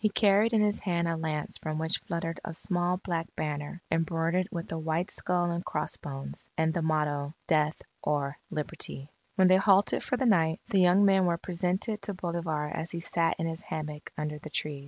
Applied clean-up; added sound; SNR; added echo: none; none; none; none.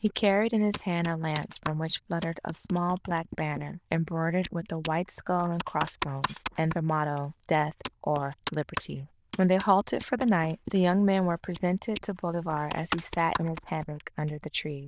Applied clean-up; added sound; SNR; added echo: neural diffusion model UNIVERSE++.